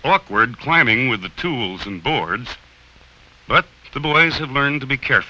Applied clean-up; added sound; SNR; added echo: none; none; none; none.